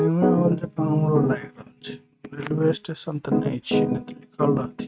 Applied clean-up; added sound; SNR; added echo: neural mask model RNNoise.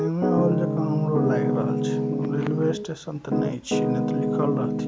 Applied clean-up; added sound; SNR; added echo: none; Piano; -3 dB; none.